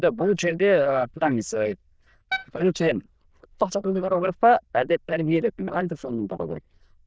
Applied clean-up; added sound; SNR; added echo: neural diffusion model UNIVERSE++.